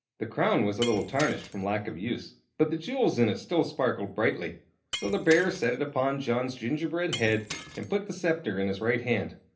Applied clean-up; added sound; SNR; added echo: none; Shatter; 15 dB; reverberation time 0.3 s.